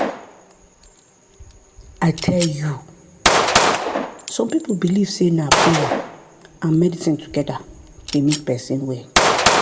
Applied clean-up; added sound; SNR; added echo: none; Gunshot, gunfire; 0 dB; reverberation time 1.8 s.